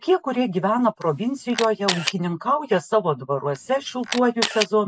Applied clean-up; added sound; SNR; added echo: none; Camera; 7 dB; none.